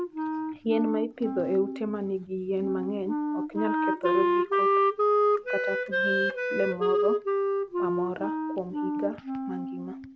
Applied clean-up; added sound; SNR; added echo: none; Wind instrument, woodwind instrument; -4 dB; none.